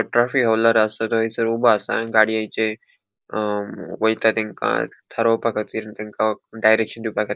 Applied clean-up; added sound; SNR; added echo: neural mask model Resemble Enhance denoiser.